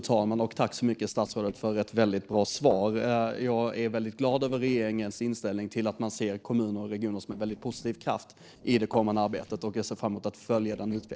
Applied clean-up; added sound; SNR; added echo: neural separator model SepFormer DNS4.